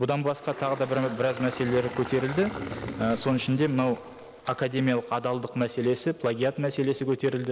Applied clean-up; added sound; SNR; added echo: none; Engine; 14 dB; none.